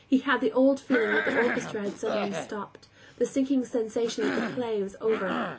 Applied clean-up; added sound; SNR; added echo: none; Cough; 6 dB; none.